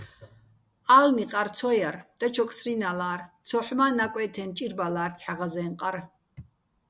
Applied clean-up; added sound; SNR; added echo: none; none; none; none.